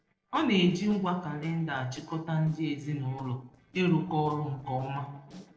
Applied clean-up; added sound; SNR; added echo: neural separator model SepFormer DNS4.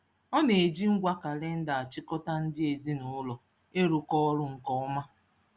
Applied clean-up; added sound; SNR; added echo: none; none; none; none.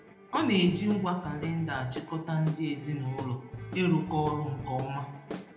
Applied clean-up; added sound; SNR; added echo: none; Guitar / Drum; 11 dB; reverberation time 0.8 s.